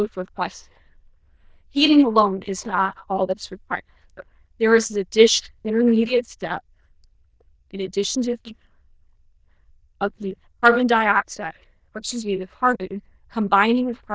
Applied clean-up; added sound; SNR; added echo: neural diffusion model UNIVERSE++.